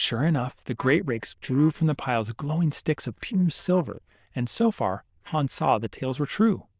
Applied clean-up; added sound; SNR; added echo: neural diffusion model UNIVERSE++.